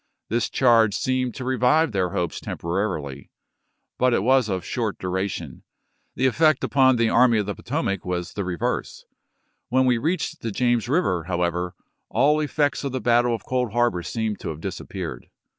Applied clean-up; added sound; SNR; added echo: none; none; none; none.